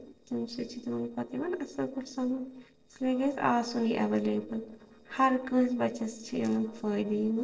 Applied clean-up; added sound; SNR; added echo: neural separator model SepFormer DNS4.